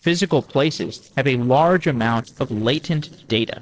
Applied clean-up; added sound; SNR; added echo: neural separator model SepFormer DNS4.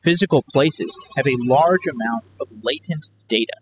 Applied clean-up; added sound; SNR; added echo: classical method spectral subtraction.